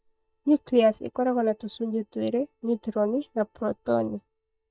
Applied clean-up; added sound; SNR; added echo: neural mask model DeepFilterNet 3.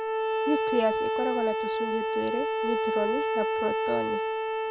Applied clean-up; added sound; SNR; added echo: none; Bowed string instrument; -4 dB; none.